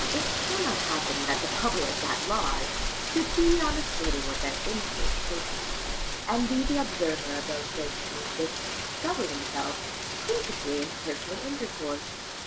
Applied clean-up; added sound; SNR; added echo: none; Rain; -1 dB; none.